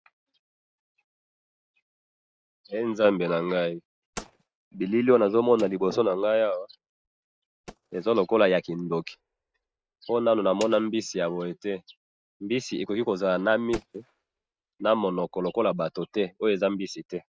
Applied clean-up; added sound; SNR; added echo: neural mask model RNNoise.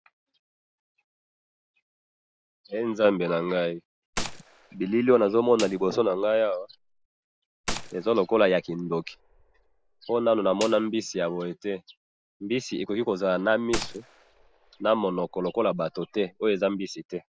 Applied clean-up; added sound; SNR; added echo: none; Gunshot, gunfire + Snare drum; 13 dB; none.